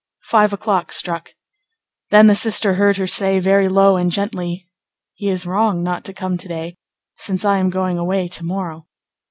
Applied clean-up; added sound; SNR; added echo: none; none; none; none.